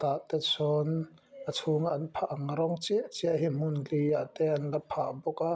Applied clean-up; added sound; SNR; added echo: none; none; none; none.